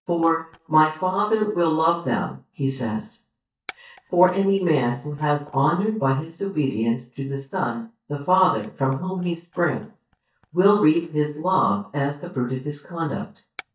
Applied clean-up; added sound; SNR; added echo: neural mask model DeepFilterNet 3.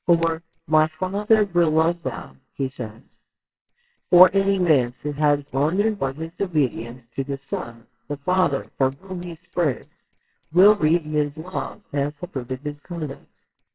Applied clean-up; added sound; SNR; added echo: neural separator model SepFormer WHAMR!.